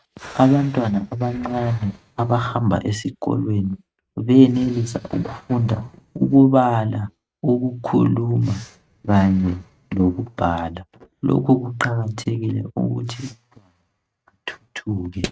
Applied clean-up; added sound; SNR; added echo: neural mask model RNNoise.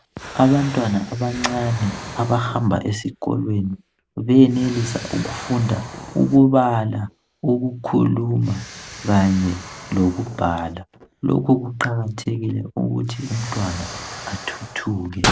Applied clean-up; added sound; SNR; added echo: none; Explosion; 13 dB; none.